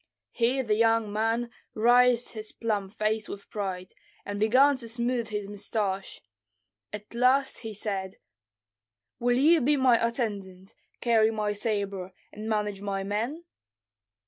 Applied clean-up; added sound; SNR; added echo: none; none; none; none.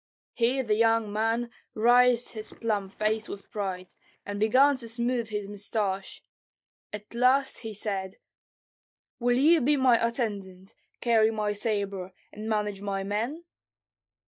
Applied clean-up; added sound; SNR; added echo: neural mask model DeepFilterNet 3.